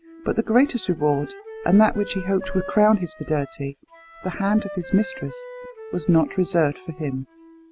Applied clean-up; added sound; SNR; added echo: none; Wind instrument, woodwind instrument; 16 dB; none.